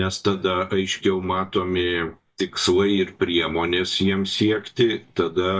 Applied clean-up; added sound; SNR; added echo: neural mask model DeepFilterNet 3.